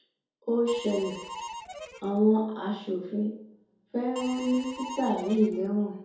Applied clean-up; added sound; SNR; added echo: none; Harmonica; 13 dB; reverberation time 2.3 s.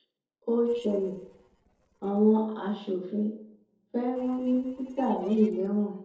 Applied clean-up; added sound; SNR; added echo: neural separator model SepFormer DNS4.